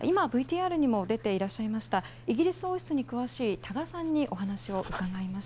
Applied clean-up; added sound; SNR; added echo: none; Writing; 16 dB; none.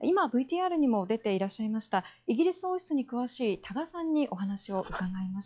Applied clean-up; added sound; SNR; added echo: classical method log-MMSE.